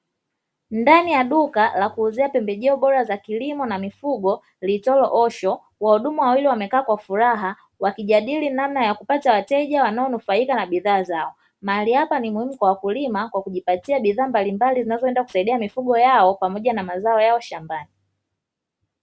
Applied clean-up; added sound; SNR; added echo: none; none; none; none.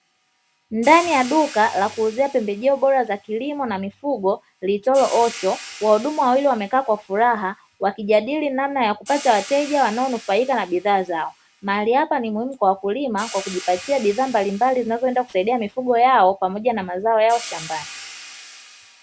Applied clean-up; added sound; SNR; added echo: none; Hi-hat; 19 dB; none.